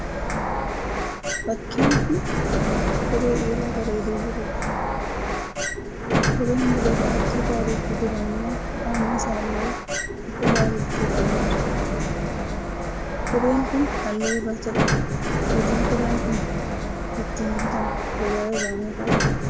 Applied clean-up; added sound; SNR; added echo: none; Sliding door; -4 dB; none.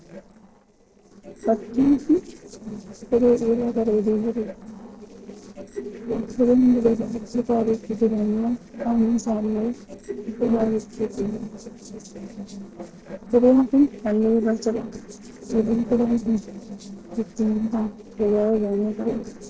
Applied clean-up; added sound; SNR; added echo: neural separator model SepFormer DNS4.